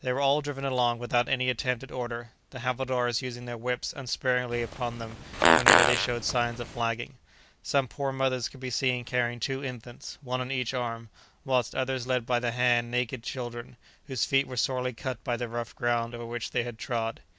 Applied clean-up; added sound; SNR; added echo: none; Fart; -4 dB; none.